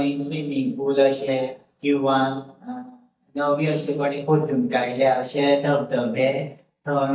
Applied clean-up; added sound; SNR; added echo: neural mask model DeepFilterNet 3.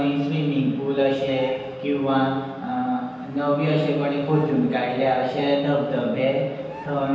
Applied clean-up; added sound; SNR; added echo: none; Bird; 18 dB; reverberation time 1.2 s.